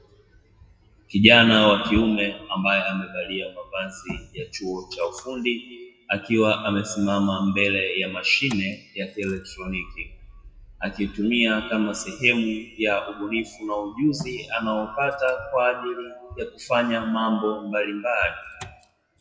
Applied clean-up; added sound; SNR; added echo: classical method WPE with log-MMSE.